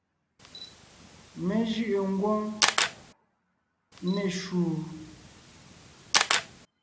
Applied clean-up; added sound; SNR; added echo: none; Camera; 0 dB; none.